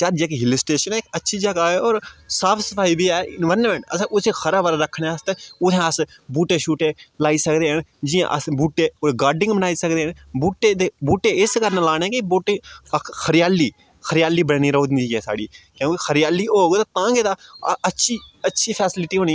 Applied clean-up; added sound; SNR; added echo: none; none; none; none.